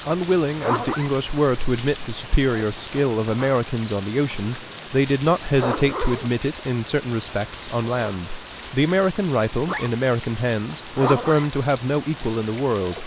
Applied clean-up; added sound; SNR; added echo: none; Rain + Zipper (clothing); 9 dB; none.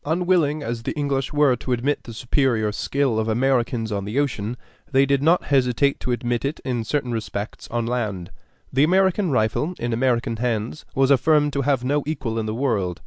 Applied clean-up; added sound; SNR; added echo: none; none; none; none.